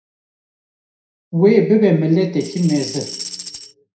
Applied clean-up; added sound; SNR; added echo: none; Tambourine; 12 dB; reverberation time 0.5 s.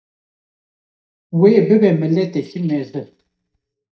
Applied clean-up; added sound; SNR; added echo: neural mask model DeepFilterNet 3.